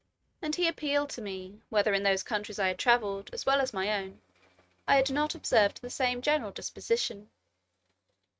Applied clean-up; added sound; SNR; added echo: neural mask model RNNoise.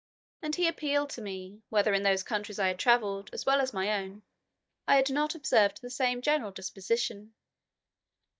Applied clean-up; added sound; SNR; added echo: neural mask model DeepFilterNet 3.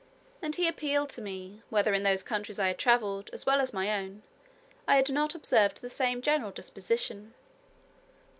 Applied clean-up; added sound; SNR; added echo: none; none; none; none.